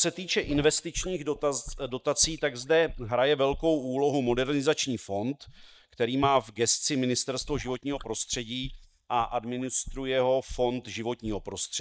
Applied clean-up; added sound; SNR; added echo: neural mask model DeepFilterNet 3.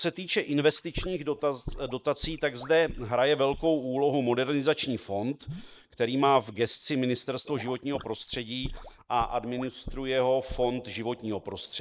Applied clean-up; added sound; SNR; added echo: neural mask model Resemble Enhance denoiser.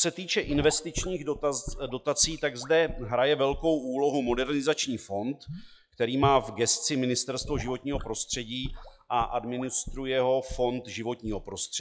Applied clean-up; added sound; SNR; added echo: classical method log-MMSE.